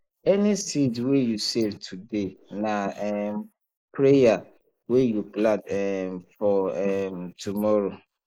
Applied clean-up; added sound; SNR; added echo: neural mask model Resemble Enhance denoiser.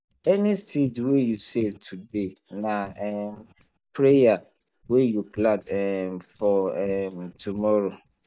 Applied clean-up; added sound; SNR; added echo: neural mask model DeepFilterNet 3.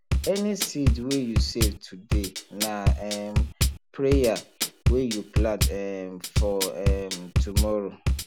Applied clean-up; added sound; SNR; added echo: none; Bass drum / Drum kit; -3 dB; none.